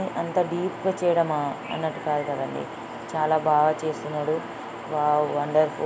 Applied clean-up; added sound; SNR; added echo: none; none; none; none.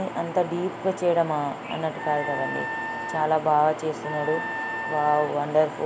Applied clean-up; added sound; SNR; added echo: none; Wind instrument, woodwind instrument; 8 dB; none.